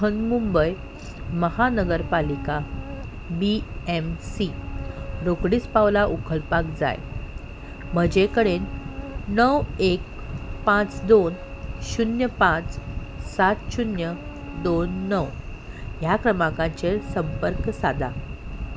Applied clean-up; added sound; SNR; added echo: none; Cricket / Buzz; 18 dB; none.